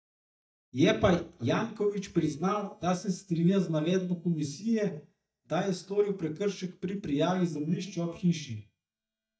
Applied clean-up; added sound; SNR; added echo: neural mask model DeepFilterNet 3.